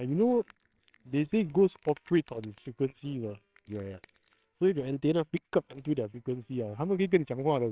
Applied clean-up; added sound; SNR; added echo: neural separator model SepFormer WHAMR!.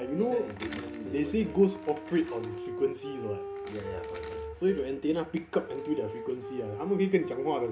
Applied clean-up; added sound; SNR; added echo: none; Wind instrument, woodwind instrument; 9 dB; reverberation time 0.2 s.